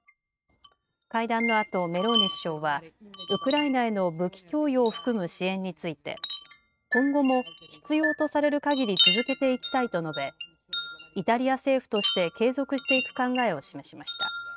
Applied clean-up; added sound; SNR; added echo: neural mask model RNNoise.